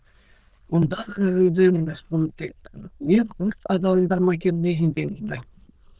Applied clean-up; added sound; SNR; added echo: neural diffusion model UNIVERSE++.